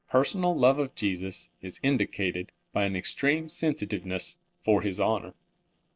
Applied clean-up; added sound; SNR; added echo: neural separator model SepFormer DNS4.